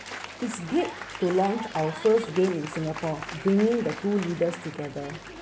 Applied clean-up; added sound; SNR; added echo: none; Applause; 12 dB; none.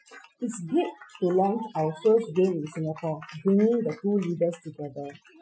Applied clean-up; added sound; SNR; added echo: classical method Wiener filter.